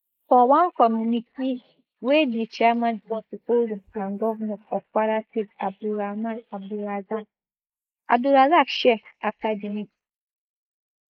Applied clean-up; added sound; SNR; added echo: neural mask model Resemble Enhance denoiser.